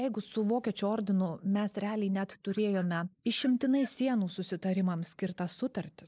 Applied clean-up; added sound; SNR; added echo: neural mask model Resemble Enhance denoiser.